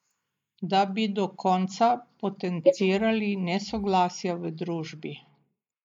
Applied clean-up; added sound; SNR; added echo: neural mask model Resemble Enhance denoiser.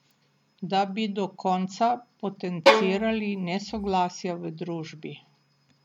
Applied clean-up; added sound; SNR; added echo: none; Bowed string instrument; -4 dB; none.